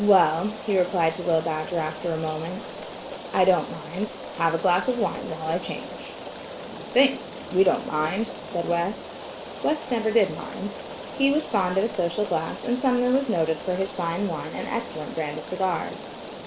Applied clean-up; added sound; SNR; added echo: none; Rain; 11 dB; none.